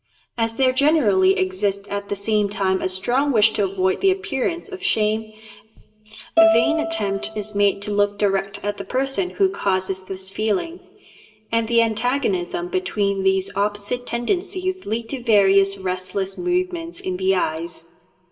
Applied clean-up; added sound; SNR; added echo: none; Bowed string instrument; 0 dB; reverberation time 0.6 s.